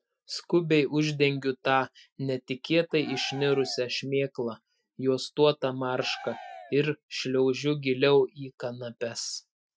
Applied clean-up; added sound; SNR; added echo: classical method Wiener filter.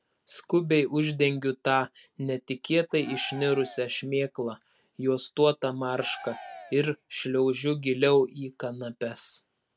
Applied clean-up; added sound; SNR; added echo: none; Cheering; 17 dB; none.